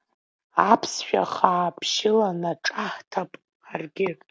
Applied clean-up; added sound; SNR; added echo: none; none; none; none.